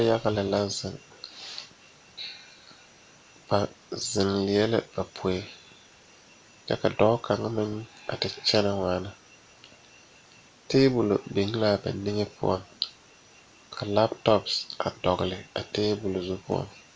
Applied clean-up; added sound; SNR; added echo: none; none; none; none.